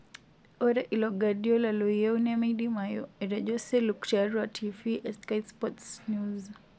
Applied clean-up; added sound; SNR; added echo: none; none; none; none.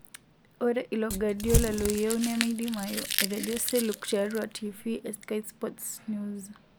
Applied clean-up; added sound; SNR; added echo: none; Crumpling, crinkling / Crushing; 2 dB; none.